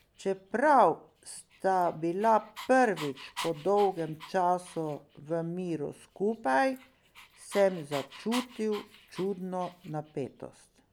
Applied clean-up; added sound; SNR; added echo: none; Dog; 18 dB; none.